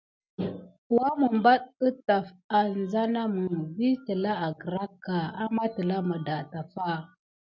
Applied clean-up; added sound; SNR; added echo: none; none; none; none.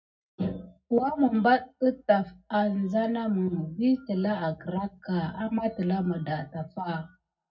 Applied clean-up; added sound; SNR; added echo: none; none; none; reverberation time 0.4 s.